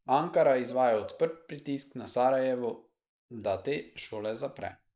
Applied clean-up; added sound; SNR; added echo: neural mask model Resemble Enhance denoiser.